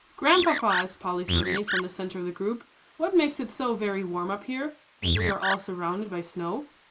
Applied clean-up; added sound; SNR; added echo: neural mask model Resemble Enhance denoiser.